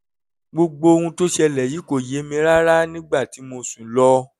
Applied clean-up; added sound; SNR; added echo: none; none; none; none.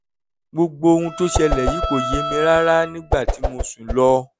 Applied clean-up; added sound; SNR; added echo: none; Bowed string instrument + Whoosh, swoosh, swish; 4 dB; none.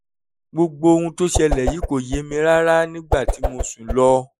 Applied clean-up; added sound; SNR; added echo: neural mask model Resemble Enhance denoiser.